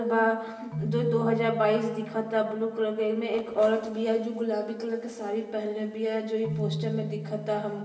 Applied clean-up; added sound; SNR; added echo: none; Keyboard (musical); 10 dB; reverberation time 1.1 s.